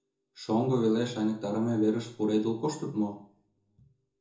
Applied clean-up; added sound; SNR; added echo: none; none; none; reverberation time 0.7 s.